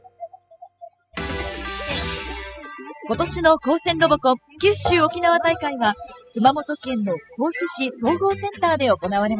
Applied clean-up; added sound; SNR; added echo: classical method spectral subtraction.